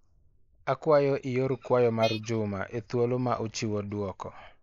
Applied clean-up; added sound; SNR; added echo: neural mask model Resemble Enhance denoiser.